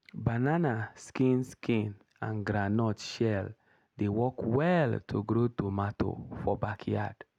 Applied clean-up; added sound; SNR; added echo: none; none; none; none.